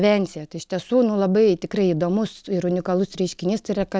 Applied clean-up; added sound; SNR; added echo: none; none; none; none.